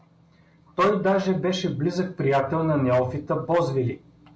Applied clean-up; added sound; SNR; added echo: none; none; none; none.